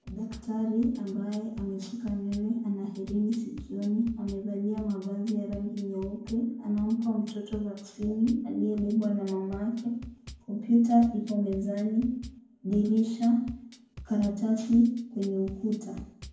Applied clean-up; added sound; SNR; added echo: none; Bass drum / Drum kit; 19 dB; reverberation time 0.9 s.